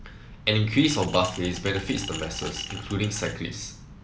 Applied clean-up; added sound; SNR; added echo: none; Glass; 12 dB; none.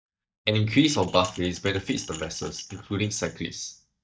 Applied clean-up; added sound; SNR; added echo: neural mask model DeepFilterNet 3.